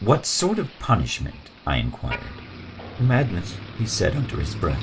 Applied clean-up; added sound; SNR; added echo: none; Motor vehicle (road); 12 dB; reverberation time 0.2 s.